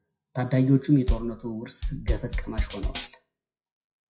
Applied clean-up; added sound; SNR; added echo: classical method WPE with log-MMSE.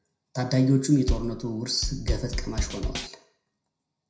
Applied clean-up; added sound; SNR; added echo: none; Bass drum / Snare drum / Drum kit; 2 dB; reverberation time 0.5 s.